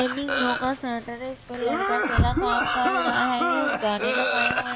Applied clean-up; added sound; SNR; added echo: none; Cough; -2 dB; none.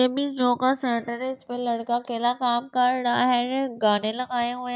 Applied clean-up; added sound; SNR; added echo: none; none; none; none.